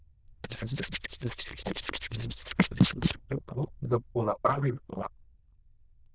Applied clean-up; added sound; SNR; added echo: neural diffusion model UNIVERSE++.